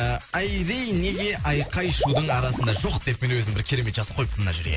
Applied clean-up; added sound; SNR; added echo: none; Liquid; 9 dB; none.